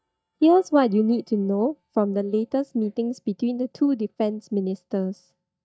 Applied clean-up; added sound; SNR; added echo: neural mask model DeepFilterNet 3.